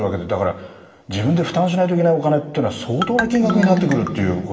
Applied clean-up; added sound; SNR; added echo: none; Marimba, xylophone; 8 dB; reverberation time 1.1 s.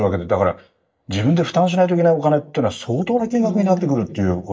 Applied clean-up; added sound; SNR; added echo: neural mask model DeepFilterNet 3.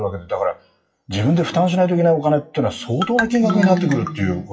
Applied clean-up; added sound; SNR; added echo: classical method WPE with log-MMSE.